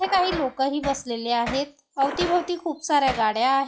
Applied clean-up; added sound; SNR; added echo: classical method log-MMSE.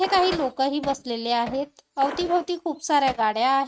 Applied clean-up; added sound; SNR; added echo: neural mask model RNNoise.